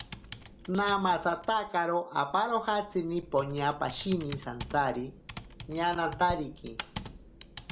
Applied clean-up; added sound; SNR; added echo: none; Computer keyboard; 14 dB; none.